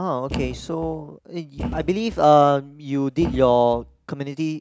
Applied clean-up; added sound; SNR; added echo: none; Thump, thud; 12 dB; none.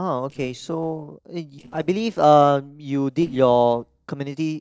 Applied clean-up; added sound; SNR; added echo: neural separator model SepFormer DNS4.